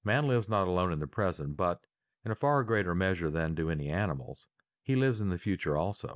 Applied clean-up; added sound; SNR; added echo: none; none; none; none.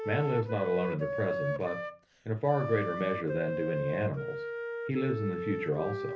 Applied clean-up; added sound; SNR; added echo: none; Wind instrument, woodwind instrument; 4 dB; reverberation time 0.3 s.